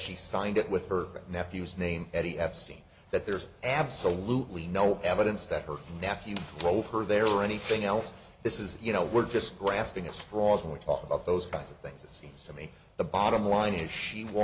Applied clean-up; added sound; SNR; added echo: none; none; none; none.